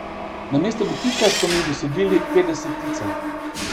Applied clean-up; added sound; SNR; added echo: none; Mechanisms + Engine; 4 dB; none.